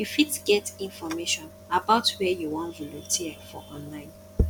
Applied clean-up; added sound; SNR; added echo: none; none; none; none.